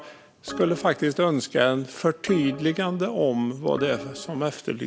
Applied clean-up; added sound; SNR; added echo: none; Organ; 13 dB; none.